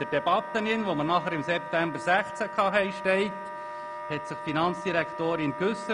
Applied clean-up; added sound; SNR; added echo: none; Wind instrument, woodwind instrument; 9 dB; none.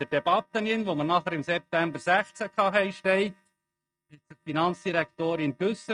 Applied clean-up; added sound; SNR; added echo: neural mask model RNNoise.